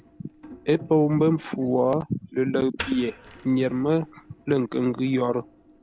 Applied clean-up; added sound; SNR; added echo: none; Wood; 20 dB; none.